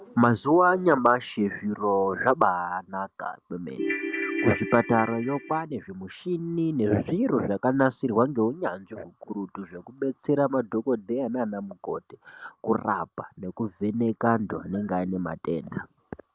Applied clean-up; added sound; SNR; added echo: none; Ringtone / Keyboard (musical); 5 dB; none.